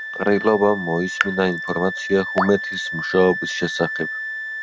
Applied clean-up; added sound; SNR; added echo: none; Wind instrument, woodwind instrument + Raindrop / Drip; 6 dB; none.